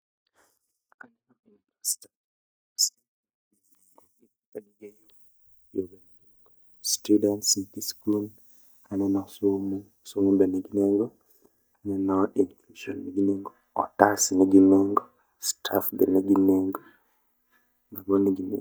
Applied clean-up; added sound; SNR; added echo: neural mask model DeepFilterNet 3.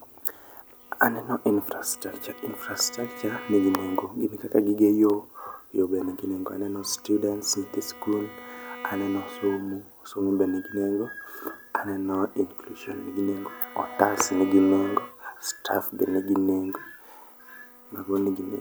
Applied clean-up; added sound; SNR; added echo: none; Bowed string instrument; 20 dB; none.